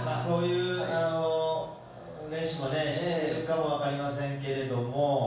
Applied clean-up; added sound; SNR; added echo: none; Piano; 15 dB; reverberation time 0.7 s.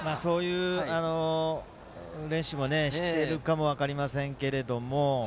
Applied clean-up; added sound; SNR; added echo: none; none; none; none.